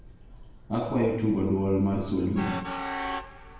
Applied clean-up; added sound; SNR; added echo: none; Train; 10 dB; reverberation time 0.7 s.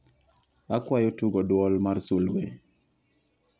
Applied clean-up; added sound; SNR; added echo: none; none; none; none.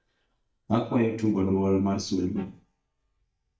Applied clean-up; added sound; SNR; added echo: neural mask model DeepFilterNet 3.